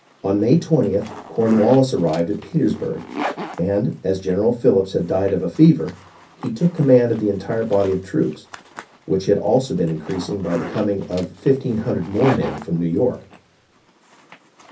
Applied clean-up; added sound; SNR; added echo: none; Zipper (clothing); 16 dB; reverberation time 0.3 s.